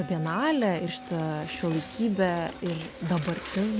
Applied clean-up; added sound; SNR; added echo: none; Wind instrument, woodwind instrument; 18 dB; none.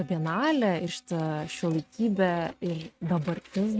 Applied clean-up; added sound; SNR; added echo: neural mask model RNNoise.